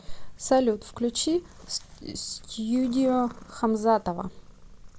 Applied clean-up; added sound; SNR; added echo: none; none; none; none.